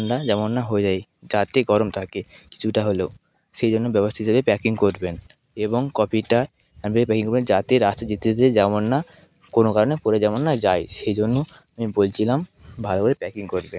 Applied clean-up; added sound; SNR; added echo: none; none; none; none.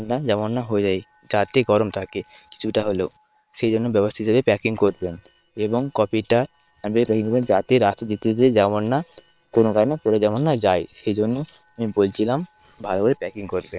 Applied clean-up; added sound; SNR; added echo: neural separator model SepFormer WHAM!.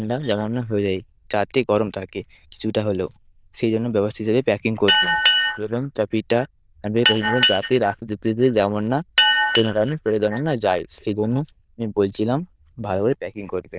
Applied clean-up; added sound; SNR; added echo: neural diffusion model UNIVERSE++.